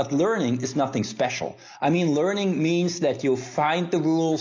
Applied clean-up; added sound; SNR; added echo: none; none; none; none.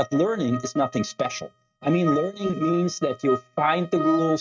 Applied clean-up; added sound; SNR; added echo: neural mask model RNNoise.